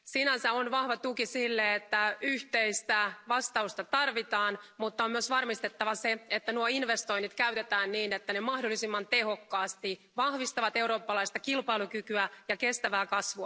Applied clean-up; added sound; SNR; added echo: none; none; none; none.